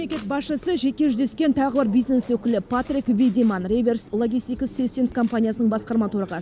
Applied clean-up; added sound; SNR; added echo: none; none; none; none.